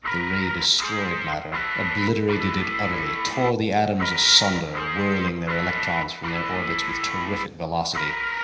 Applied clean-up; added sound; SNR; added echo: none; Guitar; 3 dB; reverberation time 0.9 s.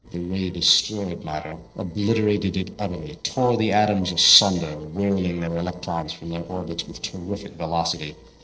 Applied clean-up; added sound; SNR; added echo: neural separator model SepFormer DNS4.